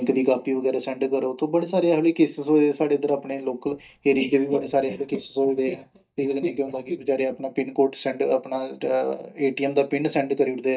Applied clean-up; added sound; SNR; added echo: neural mask model DeepFilterNet 3.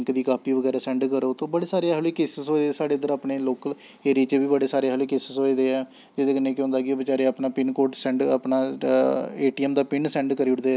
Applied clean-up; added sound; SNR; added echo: none; none; none; none.